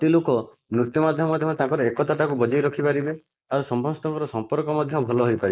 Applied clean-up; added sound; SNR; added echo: neural mask model Resemble Enhance denoiser.